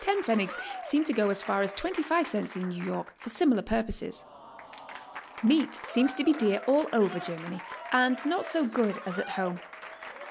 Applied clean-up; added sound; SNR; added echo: none; Applause / Crowd; 13 dB; none.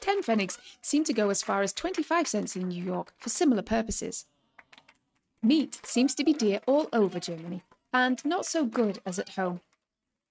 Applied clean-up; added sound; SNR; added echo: neural mask model RNNoise.